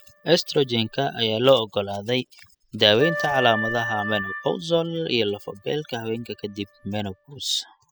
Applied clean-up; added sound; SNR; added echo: classical method spectral subtraction.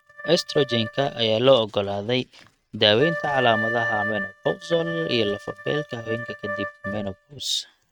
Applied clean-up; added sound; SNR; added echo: neural mask model RNNoise.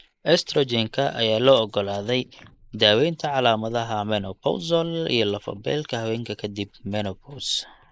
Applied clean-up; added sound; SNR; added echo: neural mask model Resemble Enhance denoiser.